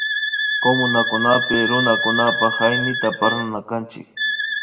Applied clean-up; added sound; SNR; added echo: none; Wind instrument, woodwind instrument; 1 dB; reverberation time 0.7 s.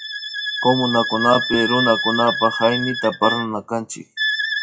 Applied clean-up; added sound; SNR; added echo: classical method WPE with log-MMSE.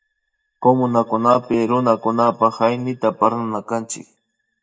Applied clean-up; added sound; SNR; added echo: neural mask model DeepFilterNet 3.